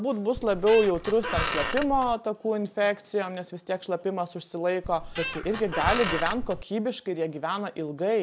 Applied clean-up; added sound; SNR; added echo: none; Squeak; 5 dB; none.